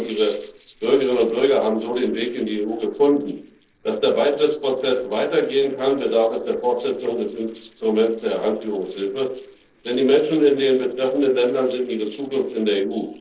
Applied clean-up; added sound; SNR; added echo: neural separator model SepFormer DNS4.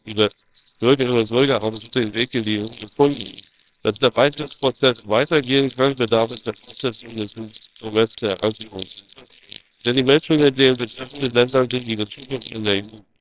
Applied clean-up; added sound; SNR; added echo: neural separator model SepFormer WHAMR!.